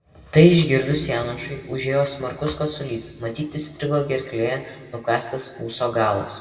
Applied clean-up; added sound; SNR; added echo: none; none; none; reverberation time 1.8 s.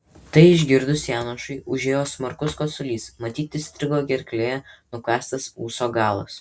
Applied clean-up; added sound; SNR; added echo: none; none; none; none.